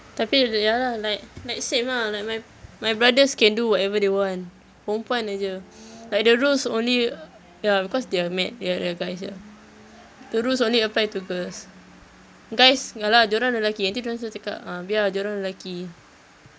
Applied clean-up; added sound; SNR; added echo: none; none; none; none.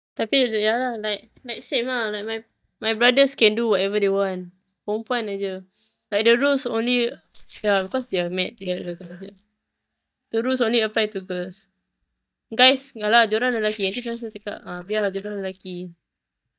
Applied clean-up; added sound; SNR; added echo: neural mask model DeepFilterNet 3.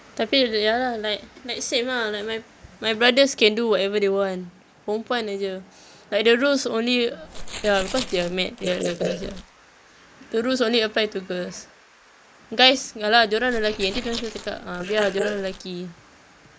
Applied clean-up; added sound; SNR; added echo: neural mask model Resemble Enhance denoiser.